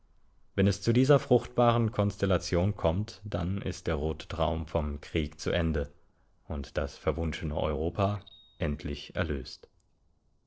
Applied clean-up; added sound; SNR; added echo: neural separator model SepFormer DNS4.